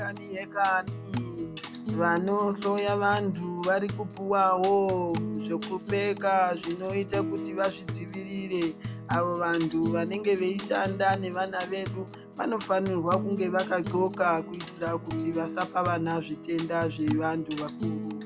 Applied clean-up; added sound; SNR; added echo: none; Acoustic guitar; 7 dB; none.